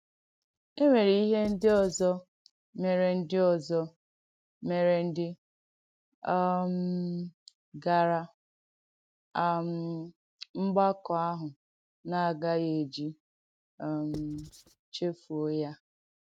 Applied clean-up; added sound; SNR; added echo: neural mask model RNNoise.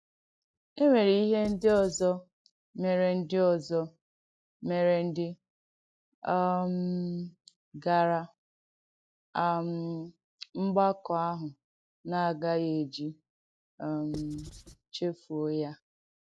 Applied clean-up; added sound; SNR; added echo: classical method log-MMSE.